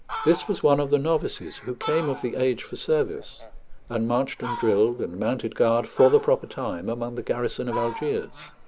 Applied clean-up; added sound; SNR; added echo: none; Fowl; 13 dB; none.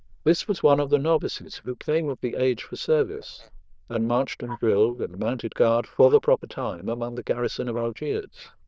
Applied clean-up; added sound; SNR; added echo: neural diffusion model UNIVERSE++.